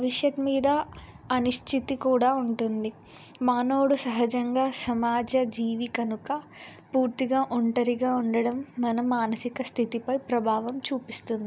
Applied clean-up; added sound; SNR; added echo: none; none; none; none.